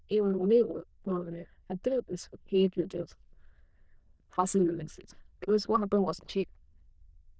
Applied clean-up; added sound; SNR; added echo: neural diffusion model UNIVERSE++.